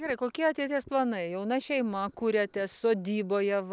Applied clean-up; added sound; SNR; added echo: none; none; none; none.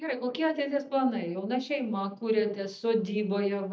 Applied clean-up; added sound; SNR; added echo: neural mask model DeepFilterNet 3.